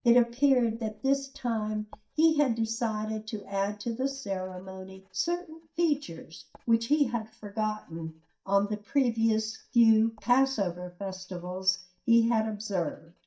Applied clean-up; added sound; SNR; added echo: neural mask model DeepFilterNet 3.